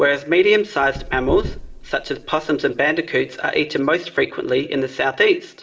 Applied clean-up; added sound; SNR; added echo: none; Knock / Wood; 13 dB; reverberation time 0.7 s.